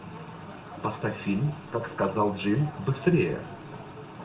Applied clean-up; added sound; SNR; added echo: none; none; none; reverberation time 1.0 s.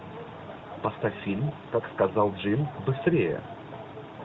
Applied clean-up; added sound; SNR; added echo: none; none; none; none.